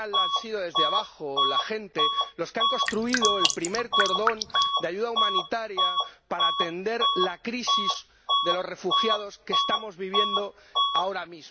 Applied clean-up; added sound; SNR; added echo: none; Drip + Bus / Alarm; -4 dB; none.